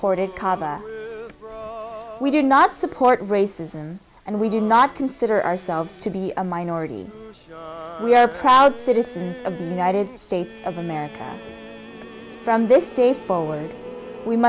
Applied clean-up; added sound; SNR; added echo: none; none; none; none.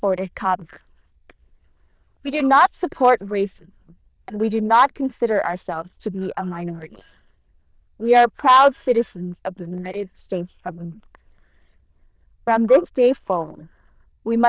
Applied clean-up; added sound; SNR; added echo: neural diffusion model UNIVERSE++.